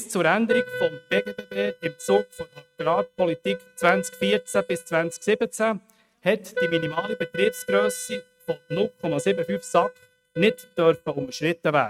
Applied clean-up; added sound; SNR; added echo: neural mask model RNNoise.